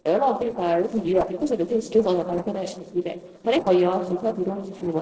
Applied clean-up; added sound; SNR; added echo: neural separator model SepFormer DNS4.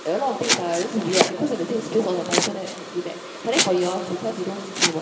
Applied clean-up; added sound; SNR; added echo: none; Domestic sounds, home sounds; 2 dB; reverberation time 1.8 s.